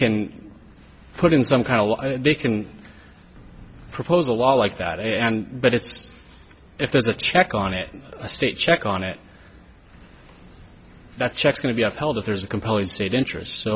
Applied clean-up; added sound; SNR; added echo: none; none; none; none.